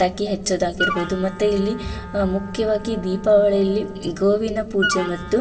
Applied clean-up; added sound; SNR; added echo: none; Wind instrument, woodwind instrument; 11 dB; reverberation time 3.0 s.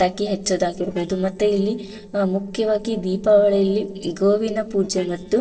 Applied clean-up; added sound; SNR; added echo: neural separator model SepFormer DNS4.